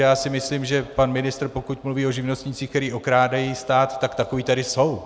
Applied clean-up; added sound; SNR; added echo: none; none; none; none.